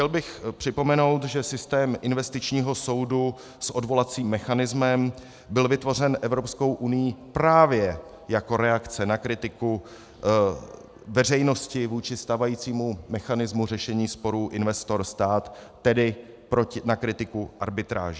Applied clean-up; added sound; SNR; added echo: none; none; none; none.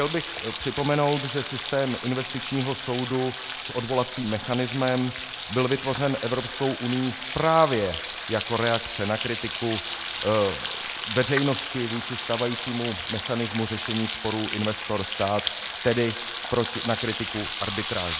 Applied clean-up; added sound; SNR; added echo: none; Frying (food); 1 dB; none.